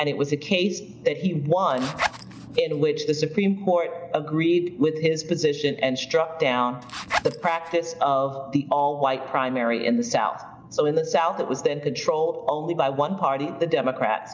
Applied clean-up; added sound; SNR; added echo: none; Zipper (clothing); 8 dB; none.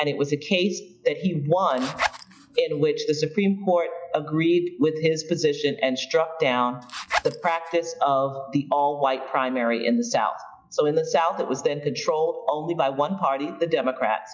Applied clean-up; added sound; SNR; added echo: classical method log-MMSE.